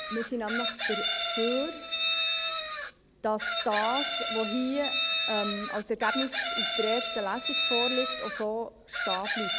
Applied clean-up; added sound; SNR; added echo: none; Chicken, rooster; -2 dB; none.